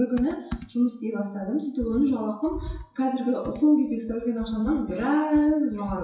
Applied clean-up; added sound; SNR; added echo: classical method WPE with log-MMSE.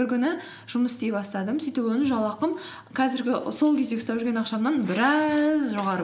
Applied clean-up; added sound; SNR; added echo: none; none; none; none.